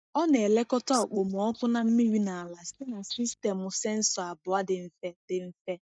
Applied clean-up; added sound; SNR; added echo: neural mask model DeepFilterNet 3.